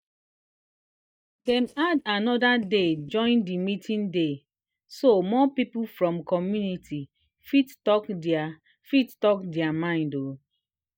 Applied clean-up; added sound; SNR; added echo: neural mask model DeepFilterNet 3.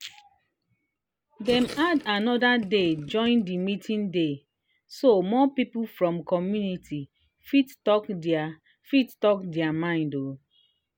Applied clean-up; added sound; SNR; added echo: none; Gurgling; 18 dB; none.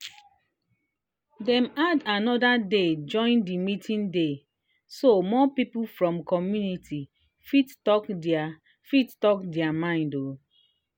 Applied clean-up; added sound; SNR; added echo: none; none; none; none.